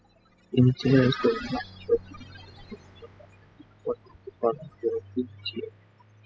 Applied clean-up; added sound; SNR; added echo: classical method spectral subtraction.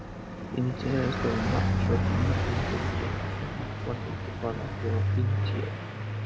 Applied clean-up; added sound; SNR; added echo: none; Car passing by; -5 dB; none.